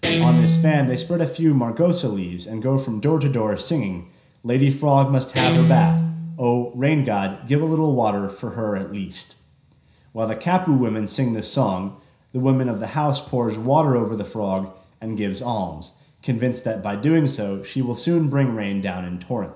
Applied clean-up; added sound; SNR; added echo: none; Guitar; 1 dB; reverberation time 0.5 s.